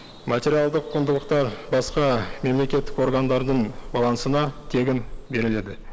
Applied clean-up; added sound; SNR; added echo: none; Bird vocalization, bird call, bird song; 12 dB; none.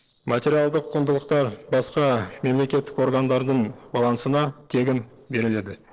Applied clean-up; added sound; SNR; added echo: neural separator model SepFormer DNS4.